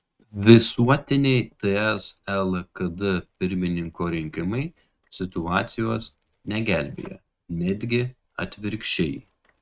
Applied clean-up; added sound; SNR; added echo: neural mask model RNNoise.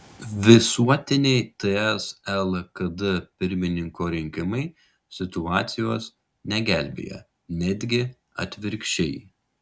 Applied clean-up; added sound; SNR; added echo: none; none; none; none.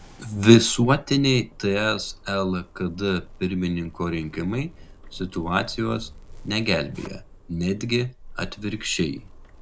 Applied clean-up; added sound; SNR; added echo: none; Zipper (clothing); 18 dB; none.